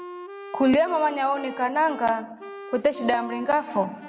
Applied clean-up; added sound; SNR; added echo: none; Wind instrument, woodwind instrument; 16 dB; none.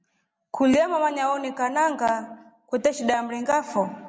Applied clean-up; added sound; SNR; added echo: none; none; none; none.